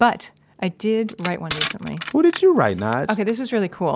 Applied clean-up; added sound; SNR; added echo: none; Crushing; 13 dB; none.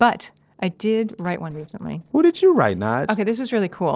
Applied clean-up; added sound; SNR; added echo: neural separator model SepFormer DNS4.